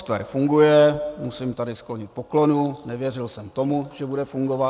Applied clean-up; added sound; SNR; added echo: none; none; none; none.